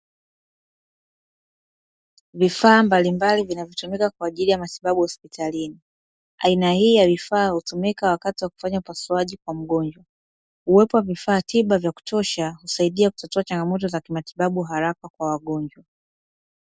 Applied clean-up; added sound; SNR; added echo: none; none; none; none.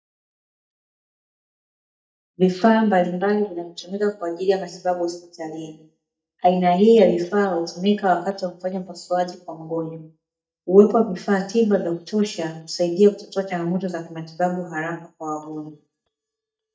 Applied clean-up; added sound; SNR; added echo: neural mask model DeepFilterNet 3.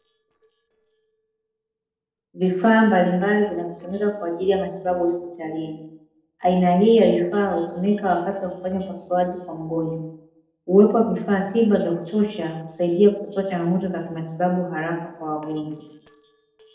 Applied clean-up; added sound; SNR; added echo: neural separator model SepFormer DNS4.